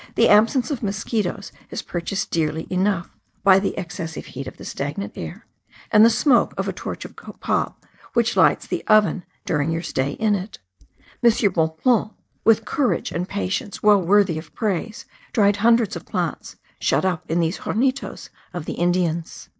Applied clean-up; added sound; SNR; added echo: neural mask model DeepFilterNet 3.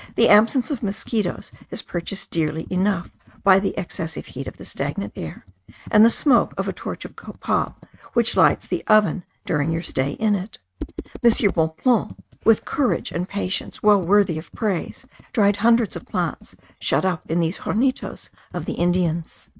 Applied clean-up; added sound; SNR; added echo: neural mask model RNNoise.